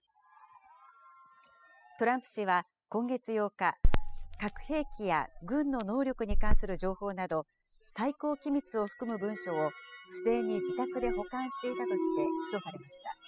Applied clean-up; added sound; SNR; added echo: classical method spectral subtraction.